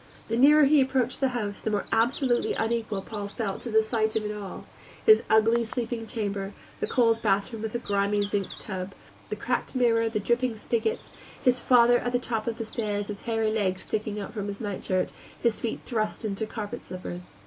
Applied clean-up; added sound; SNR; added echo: none; Bird vocalization, bird call, bird song; 19 dB; none.